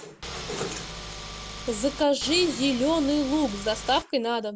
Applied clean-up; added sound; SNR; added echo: none; Engine / Car; 11 dB; none.